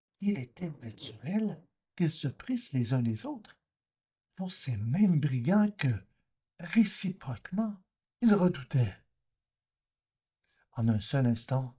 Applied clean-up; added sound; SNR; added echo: neural mask model DeepFilterNet 3.